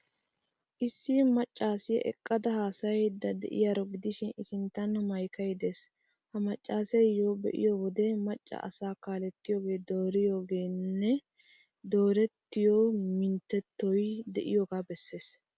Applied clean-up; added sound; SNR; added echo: none; none; none; none.